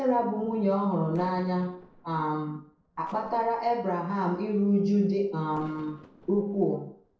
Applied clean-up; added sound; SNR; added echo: neural separator model SepFormer DNS4.